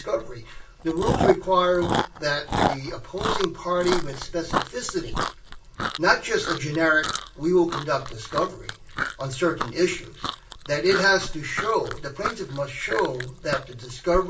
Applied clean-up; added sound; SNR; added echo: none; Chewing, mastication; 5 dB; reverberation time 0.2 s.